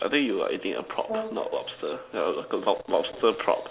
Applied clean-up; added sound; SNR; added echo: none; Brass instrument; 12 dB; none.